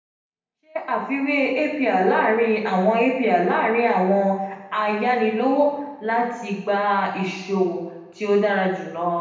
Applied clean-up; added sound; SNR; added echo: none; none; none; reverberation time 0.9 s.